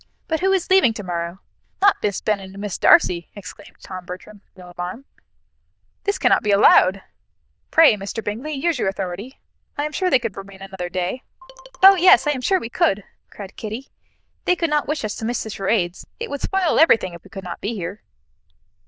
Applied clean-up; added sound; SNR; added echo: neural diffusion model UNIVERSE++.